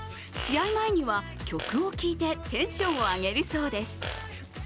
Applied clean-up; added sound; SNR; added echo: none; Fart; 12 dB; none.